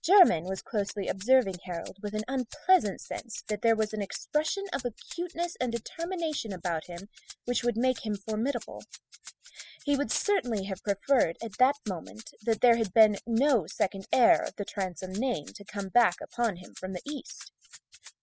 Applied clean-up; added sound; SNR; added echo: classical method spectral subtraction.